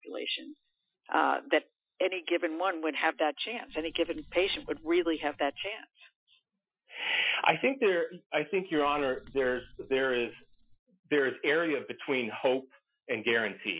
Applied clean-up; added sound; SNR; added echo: classical method Wiener filter.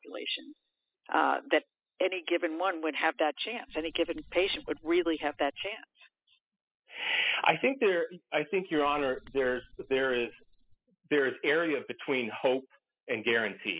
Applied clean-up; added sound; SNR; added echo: classical method spectral subtraction.